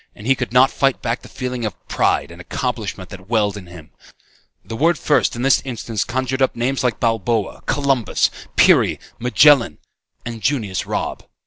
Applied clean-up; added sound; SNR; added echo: none; none; none; none.